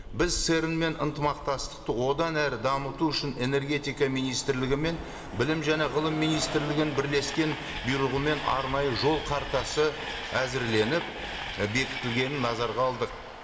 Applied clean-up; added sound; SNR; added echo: none; Train; 9 dB; reverberation time 1.5 s.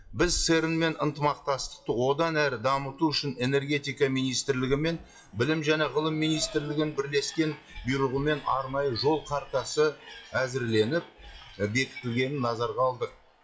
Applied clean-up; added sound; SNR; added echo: classical method WPE with log-MMSE.